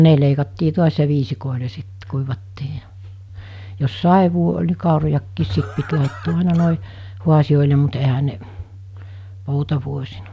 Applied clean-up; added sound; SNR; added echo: none; Cough; 16 dB; none.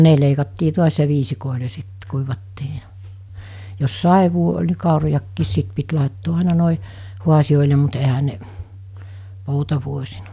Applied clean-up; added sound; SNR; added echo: none; none; none; none.